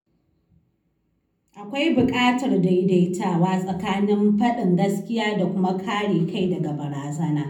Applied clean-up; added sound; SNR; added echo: none; none; none; reverberation time 0.6 s.